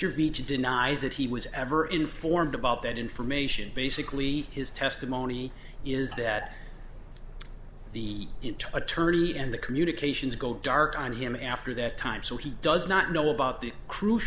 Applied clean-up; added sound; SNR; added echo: none; none; none; none.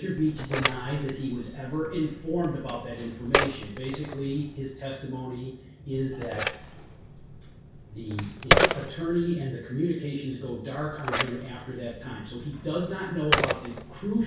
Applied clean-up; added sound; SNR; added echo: none; Telephone; 0 dB; reverberation time 0.6 s.